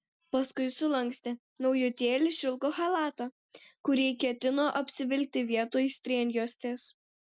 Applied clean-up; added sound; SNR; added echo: none; none; none; none.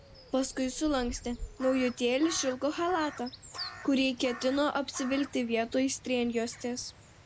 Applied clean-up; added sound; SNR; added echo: none; Crow; 15 dB; none.